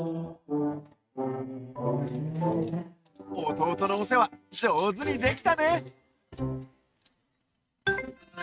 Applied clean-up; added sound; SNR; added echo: neural mask model RNNoise.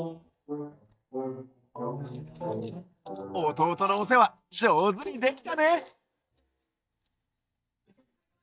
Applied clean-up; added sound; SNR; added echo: neural mask model DeepFilterNet 3.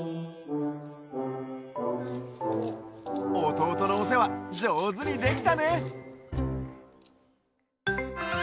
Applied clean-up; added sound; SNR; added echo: none; none; none; none.